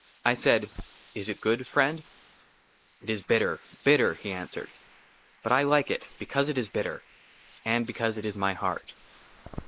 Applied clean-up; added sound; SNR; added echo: neural mask model Resemble Enhance denoiser.